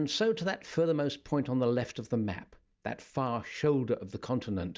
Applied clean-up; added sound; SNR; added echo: none; none; none; none.